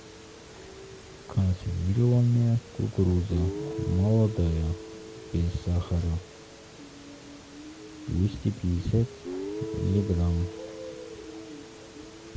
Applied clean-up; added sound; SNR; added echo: none; Guitar; 14 dB; none.